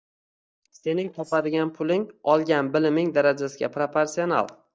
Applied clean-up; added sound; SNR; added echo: neural mask model DeepFilterNet 3.